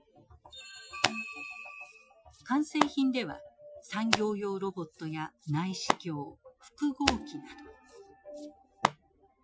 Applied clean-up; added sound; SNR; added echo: classical method Wiener filter.